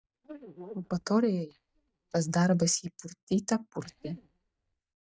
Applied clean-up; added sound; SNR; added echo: neural mask model DeepFilterNet 3.